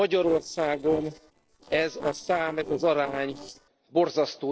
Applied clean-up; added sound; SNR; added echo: neural separator model SepFormer DNS4.